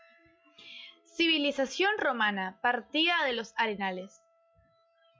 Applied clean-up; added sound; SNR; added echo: classical method log-MMSE.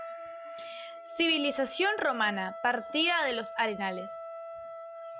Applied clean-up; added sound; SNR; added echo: none; Trumpet; 10 dB; none.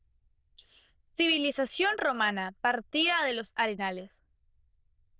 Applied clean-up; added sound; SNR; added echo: neural diffusion model UNIVERSE++.